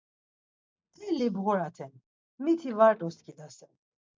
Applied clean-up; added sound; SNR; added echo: neural mask model DeepFilterNet 3.